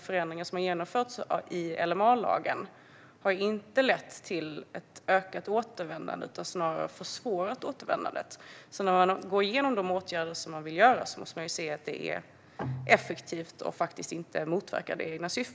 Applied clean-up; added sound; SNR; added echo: none; none; none; none.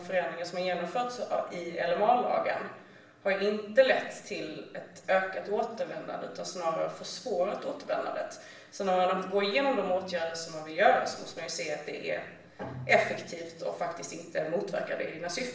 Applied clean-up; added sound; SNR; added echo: none; none; none; reverberation time 0.7 s.